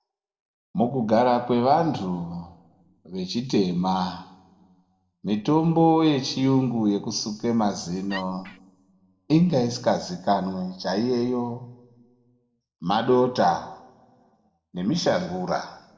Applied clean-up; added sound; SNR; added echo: neural separator model SepFormer DNS4.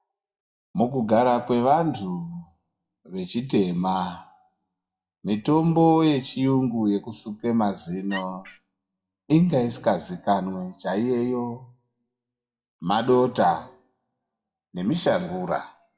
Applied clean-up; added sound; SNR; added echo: classical method WPE with log-MMSE.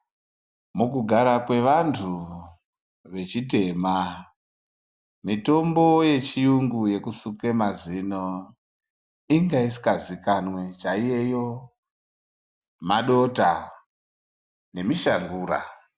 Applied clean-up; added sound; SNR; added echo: none; none; none; none.